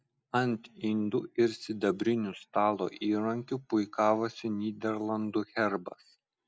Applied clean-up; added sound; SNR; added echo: none; none; none; none.